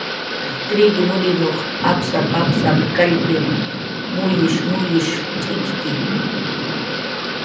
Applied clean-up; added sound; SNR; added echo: none; Thunder / Rain; 1 dB; reverberation time 0.6 s.